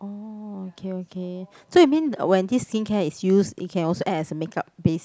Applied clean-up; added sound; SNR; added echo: none; none; none; none.